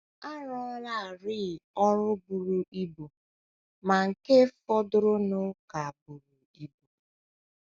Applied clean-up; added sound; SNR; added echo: none; none; none; none.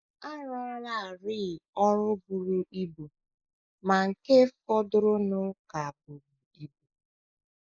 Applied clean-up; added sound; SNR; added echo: neural mask model Resemble Enhance denoiser.